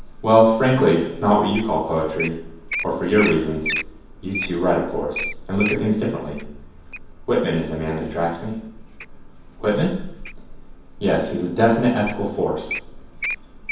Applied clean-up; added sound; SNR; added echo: none; Wild animals; 11 dB; reverberation time 0.9 s.